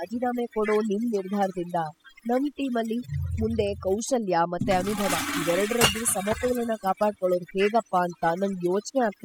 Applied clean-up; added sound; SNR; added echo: classical method spectral subtraction.